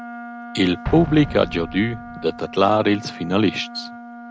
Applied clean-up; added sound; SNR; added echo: none; Wind instrument, woodwind instrument + Explosion; 12 dB; none.